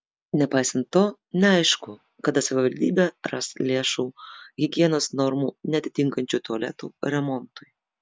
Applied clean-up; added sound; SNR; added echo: none; none; none; none.